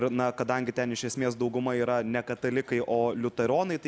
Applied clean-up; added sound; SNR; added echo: none; none; none; none.